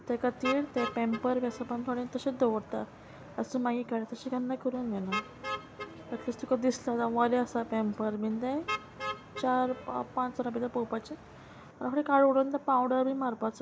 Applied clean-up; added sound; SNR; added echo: none; Motor vehicle (road); 12 dB; none.